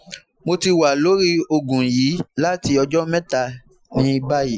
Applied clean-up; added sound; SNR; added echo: classical method Wiener filter.